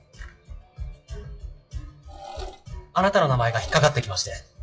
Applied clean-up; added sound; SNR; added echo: classical method WPE with log-MMSE.